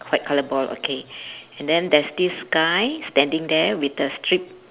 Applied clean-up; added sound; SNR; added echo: none; none; none; none.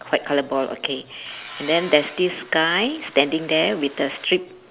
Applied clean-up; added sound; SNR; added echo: none; Tools; 18 dB; none.